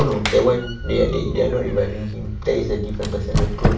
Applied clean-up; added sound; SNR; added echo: none; Squeak; 5 dB; reverberation time 0.3 s.